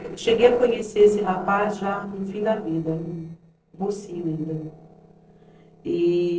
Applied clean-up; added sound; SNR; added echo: neural separator model SepFormer DNS4.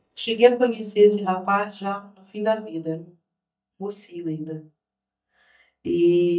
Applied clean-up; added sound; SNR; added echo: neural mask model DeepFilterNet 3.